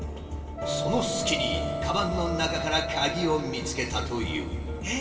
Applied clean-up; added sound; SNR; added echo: none; Wind instrument, woodwind instrument; 8 dB; reverberation time 2.8 s.